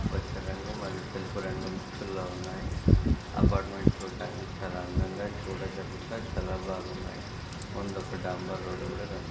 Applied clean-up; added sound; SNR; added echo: none; Wind / Rain; -5 dB; reverberation time 0.9 s.